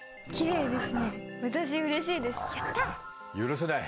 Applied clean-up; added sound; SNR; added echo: none; Electric guitar / Strum + Dog; 5 dB; none.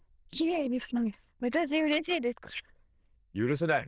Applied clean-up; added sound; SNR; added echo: neural diffusion model UNIVERSE++.